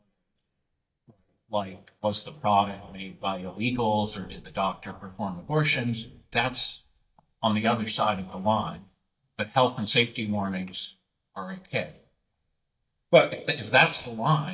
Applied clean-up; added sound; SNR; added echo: neural mask model DeepFilterNet 3.